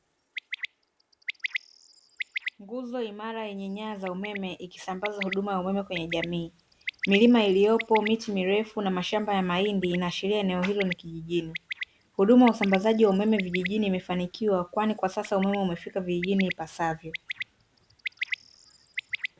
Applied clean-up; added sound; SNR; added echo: none; Bird; 12 dB; none.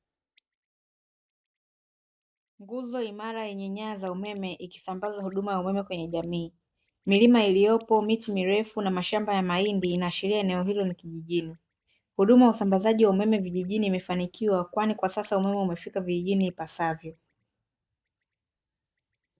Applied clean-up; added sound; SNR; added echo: neural mask model DeepFilterNet 3.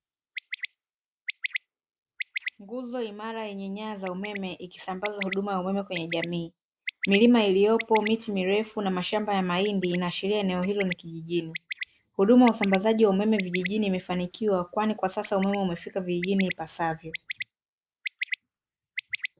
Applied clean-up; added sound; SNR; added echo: neural mask model Resemble Enhance denoiser.